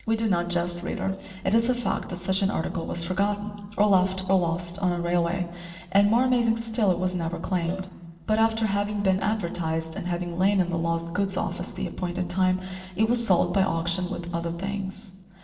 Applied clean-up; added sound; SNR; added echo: neural separator model SepFormer DNS4.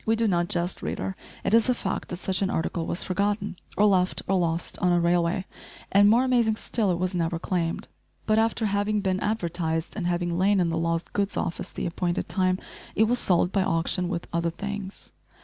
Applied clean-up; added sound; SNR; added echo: none; none; none; none.